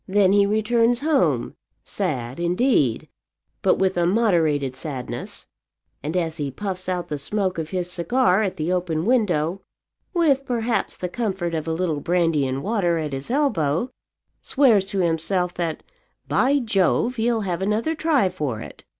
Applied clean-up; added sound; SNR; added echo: none; none; none; none.